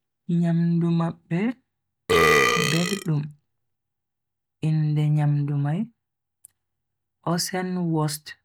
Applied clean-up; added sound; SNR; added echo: none; Burping, eructation; -4 dB; none.